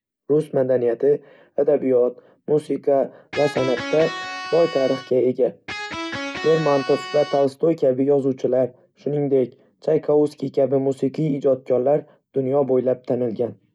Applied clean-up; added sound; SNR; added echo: none; Electric guitar; 9 dB; none.